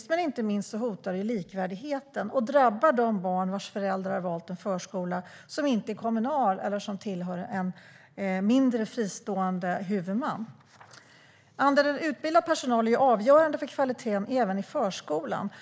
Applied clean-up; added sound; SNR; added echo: neural mask model Resemble Enhance denoiser.